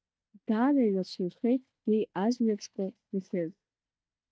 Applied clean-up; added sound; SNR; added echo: neural mask model DeepFilterNet 3.